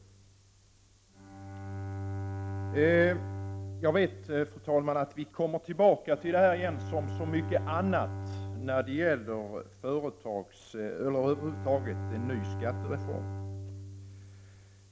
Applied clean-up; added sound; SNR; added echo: none; Bowed string instrument; 7 dB; none.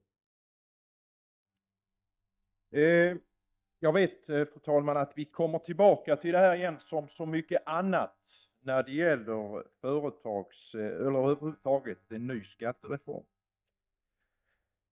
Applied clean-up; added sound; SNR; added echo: neural mask model DeepFilterNet 3.